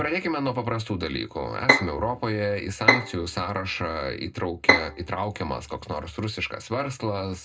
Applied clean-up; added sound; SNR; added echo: none; Bowed string instrument; -3 dB; reverberation time 0.2 s.